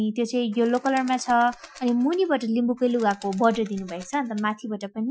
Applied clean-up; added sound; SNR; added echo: classical method Wiener filter.